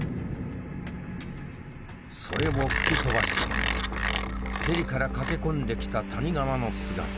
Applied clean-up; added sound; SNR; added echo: none; Mechanisms; 4 dB; none.